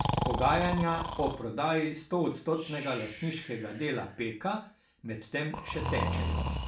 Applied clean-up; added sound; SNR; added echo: none; Breathing; 4 dB; reverberation time 0.4 s.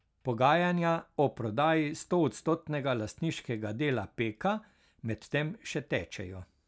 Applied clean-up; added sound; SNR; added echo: none; none; none; none.